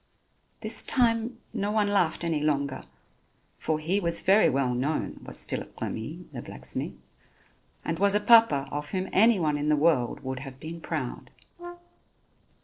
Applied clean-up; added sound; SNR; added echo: neural separator model SepFormer DNS4.